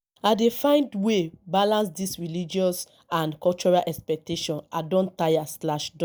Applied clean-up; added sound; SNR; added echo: none; none; none; none.